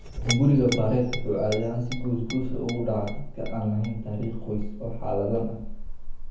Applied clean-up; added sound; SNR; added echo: none; Chink, clink; 5 dB; reverberation time 0.7 s.